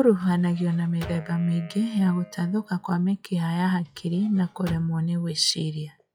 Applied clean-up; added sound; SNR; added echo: classical method log-MMSE.